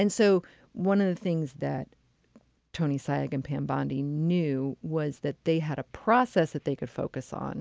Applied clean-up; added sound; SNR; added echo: none; none; none; none.